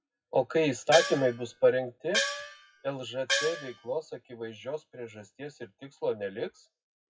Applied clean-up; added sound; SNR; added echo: classical method WPE with log-MMSE.